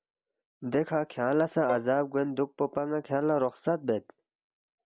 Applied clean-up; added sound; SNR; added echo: none; Bowed string instrument; 13 dB; none.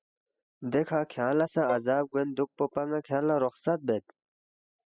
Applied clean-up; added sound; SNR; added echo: classical method spectral subtraction.